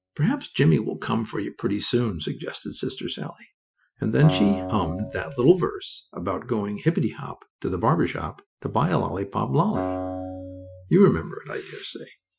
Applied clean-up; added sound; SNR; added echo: classical method Wiener filter.